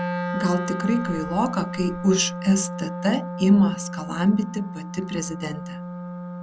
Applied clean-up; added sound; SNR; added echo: none; Wind instrument, woodwind instrument; 7 dB; none.